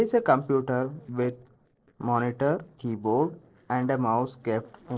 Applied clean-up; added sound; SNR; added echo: neural separator model SepFormer DNS4.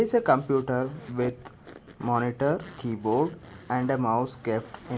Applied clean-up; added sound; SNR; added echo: none; Zipper (clothing); 20 dB; none.